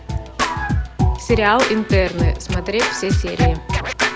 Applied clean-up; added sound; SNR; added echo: none; Scratching (performance technique); -2 dB; none.